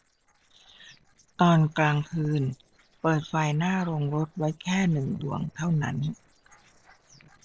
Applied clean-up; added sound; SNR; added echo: neural separator model SepFormer DNS4.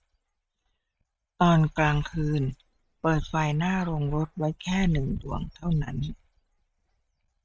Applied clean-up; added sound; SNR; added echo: neural mask model RNNoise.